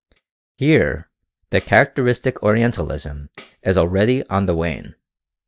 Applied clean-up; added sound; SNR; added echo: neural mask model DeepFilterNet 3.